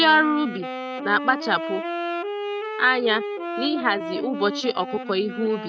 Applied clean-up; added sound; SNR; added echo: neural mask model RNNoise.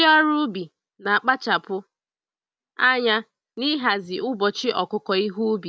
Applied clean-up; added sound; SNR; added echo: none; none; none; none.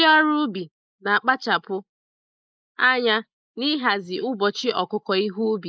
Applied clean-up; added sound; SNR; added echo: neural mask model Resemble Enhance denoiser.